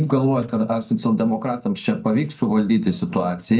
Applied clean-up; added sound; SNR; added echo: neural mask model DeepFilterNet 3.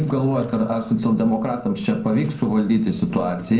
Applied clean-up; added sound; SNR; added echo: neural separator model SepFormer DNS4.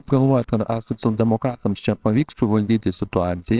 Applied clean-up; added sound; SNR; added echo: neural separator model SepFormer WHAMR!.